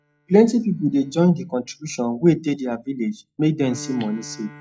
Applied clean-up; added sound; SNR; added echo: classical method log-MMSE.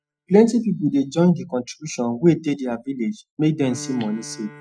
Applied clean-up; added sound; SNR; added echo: classical method Wiener filter.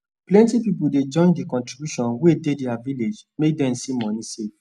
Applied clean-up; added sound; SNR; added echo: none; none; none; none.